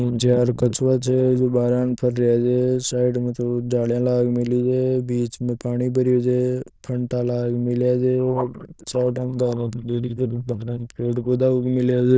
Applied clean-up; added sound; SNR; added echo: neural diffusion model UNIVERSE++.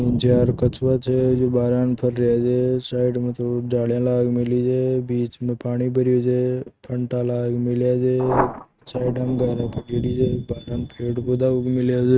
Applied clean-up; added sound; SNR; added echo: neural mask model RNNoise.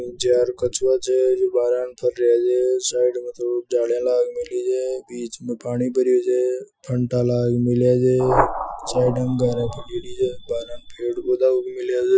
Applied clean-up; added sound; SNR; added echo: classical method Wiener filter.